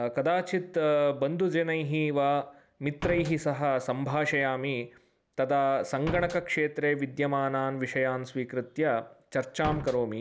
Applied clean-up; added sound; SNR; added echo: none; Slam; 8 dB; none.